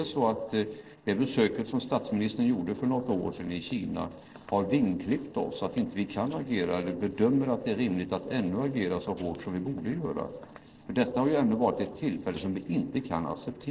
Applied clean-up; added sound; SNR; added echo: neural separator model SepFormer DNS4.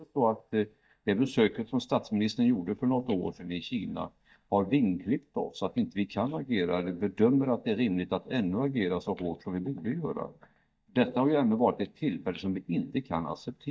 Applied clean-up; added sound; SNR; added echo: neural mask model DeepFilterNet 3.